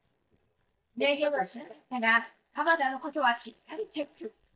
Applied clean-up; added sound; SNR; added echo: neural mask model DeepFilterNet 3.